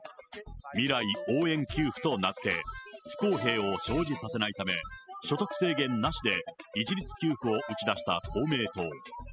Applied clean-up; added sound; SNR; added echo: classical method spectral subtraction.